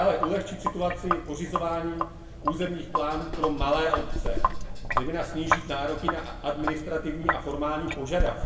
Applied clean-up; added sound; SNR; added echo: none; Sink (filling or washing); 0 dB; reverberation time 0.9 s.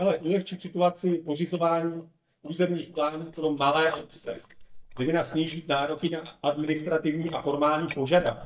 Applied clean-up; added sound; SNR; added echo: neural mask model DeepFilterNet 3.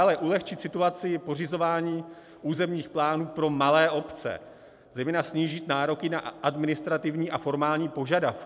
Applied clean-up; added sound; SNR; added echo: none; none; none; none.